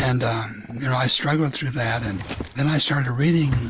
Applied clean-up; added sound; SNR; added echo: none; Drawer open or close; 13 dB; none.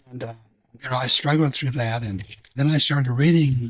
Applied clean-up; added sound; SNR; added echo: neural mask model DeepFilterNet 3.